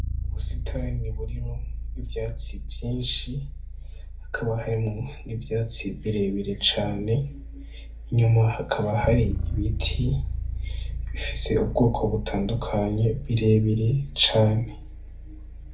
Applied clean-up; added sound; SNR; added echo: none; Bass guitar; 6 dB; reverberation time 0.3 s.